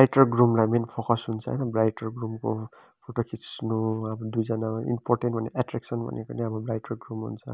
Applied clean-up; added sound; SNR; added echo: none; none; none; none.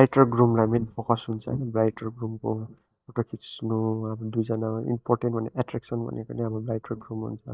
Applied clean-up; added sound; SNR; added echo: neural mask model DeepFilterNet 3.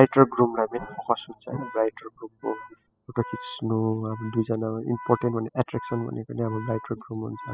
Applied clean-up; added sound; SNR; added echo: classical method spectral subtraction.